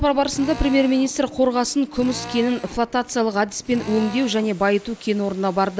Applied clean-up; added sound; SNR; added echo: none; Drill; 16 dB; none.